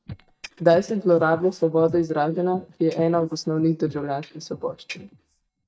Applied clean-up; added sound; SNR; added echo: neural mask model DeepFilterNet 3.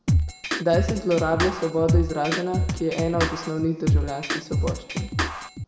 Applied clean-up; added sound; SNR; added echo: none; Drum kit; -1 dB; reverberation time 1.3 s.